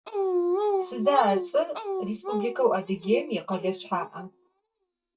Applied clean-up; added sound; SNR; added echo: neural mask model DeepFilterNet 3.